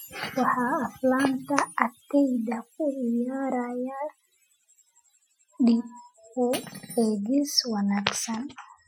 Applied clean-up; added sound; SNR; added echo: classical method Wiener filter.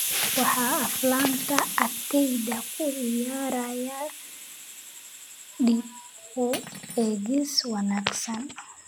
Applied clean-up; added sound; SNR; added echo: none; Cutlery, silverware + Hiss; 7 dB; none.